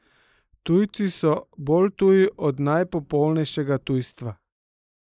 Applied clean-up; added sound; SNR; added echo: neural mask model Resemble Enhance denoiser.